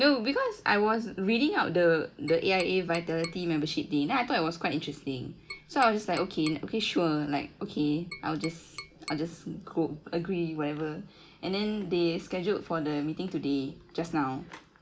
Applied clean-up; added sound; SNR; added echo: none; Tap; 16 dB; none.